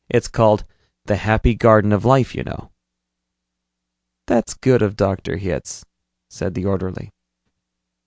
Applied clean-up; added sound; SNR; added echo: none; none; none; none.